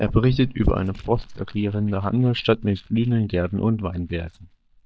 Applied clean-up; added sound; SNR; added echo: neural mask model DeepFilterNet 3.